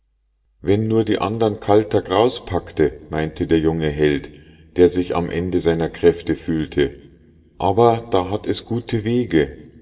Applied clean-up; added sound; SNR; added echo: none; none; none; reverberation time 0.7 s.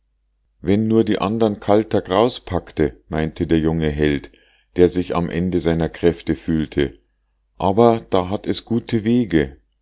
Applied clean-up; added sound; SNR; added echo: none; none; none; none.